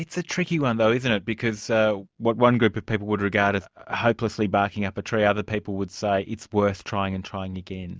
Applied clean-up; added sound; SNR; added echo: none; none; none; none.